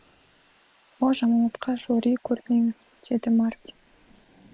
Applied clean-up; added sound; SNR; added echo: neural mask model Resemble Enhance denoiser.